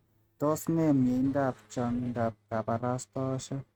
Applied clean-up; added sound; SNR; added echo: neural mask model RNNoise.